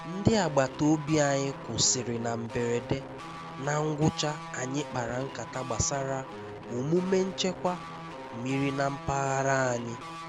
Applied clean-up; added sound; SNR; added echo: none; Guitar; 11 dB; none.